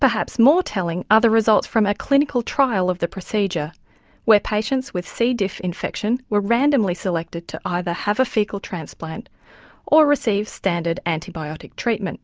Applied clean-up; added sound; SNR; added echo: none; none; none; none.